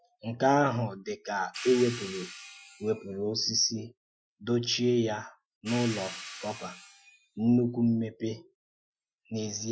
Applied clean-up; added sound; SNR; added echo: classical method Wiener filter.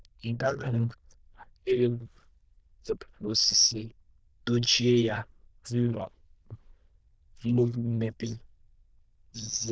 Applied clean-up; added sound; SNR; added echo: neural diffusion model UNIVERSE++.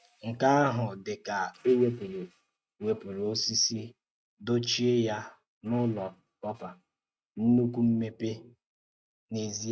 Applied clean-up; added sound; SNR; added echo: neural mask model RNNoise.